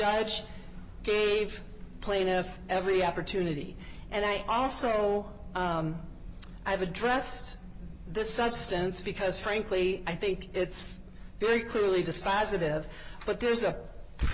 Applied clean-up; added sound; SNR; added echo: none; none; none; none.